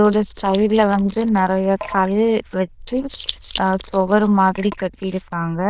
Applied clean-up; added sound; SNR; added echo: neural diffusion model UNIVERSE++.